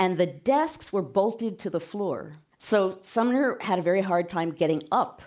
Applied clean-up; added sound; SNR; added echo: none; none; none; none.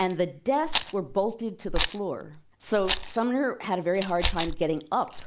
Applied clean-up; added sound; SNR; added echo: none; Rattle; 1 dB; none.